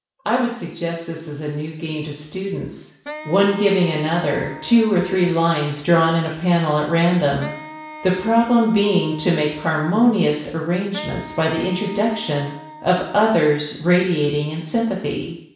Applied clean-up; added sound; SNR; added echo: none; Wind instrument, woodwind instrument; 17 dB; reverberation time 0.7 s.